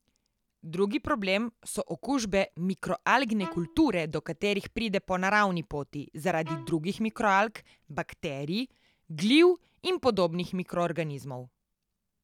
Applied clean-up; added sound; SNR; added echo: none; Bowed string instrument; 19 dB; none.